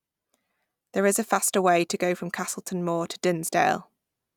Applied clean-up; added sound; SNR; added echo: none; none; none; none.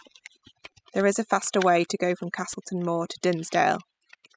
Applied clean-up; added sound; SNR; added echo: classical method spectral subtraction.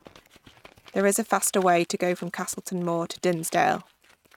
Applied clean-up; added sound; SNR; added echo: neural mask model RNNoise.